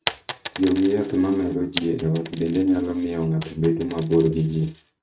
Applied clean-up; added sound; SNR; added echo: neural mask model RNNoise.